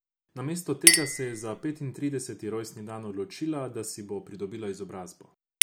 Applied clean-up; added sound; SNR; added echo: none; Chink, clink; -4 dB; none.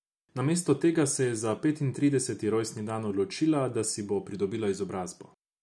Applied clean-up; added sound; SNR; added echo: none; none; none; none.